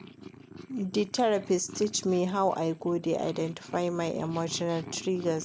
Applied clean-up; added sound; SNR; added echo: none; Purr; 16 dB; none.